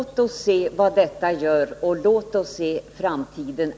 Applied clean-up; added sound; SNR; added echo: none; none; none; none.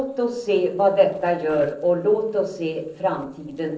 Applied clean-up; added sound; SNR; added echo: neural separator model SepFormer DNS4.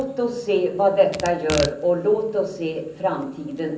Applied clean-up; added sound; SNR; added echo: none; Packing tape, duct tape / Tearing; 14 dB; reverberation time 0.6 s.